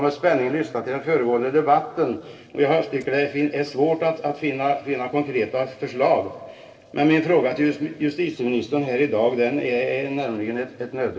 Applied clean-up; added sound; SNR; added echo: neural separator model SepFormer DNS4.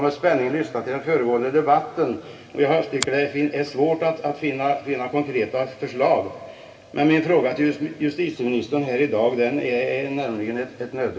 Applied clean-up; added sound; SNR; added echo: none; Finger snapping; 14 dB; reverberation time 2.7 s.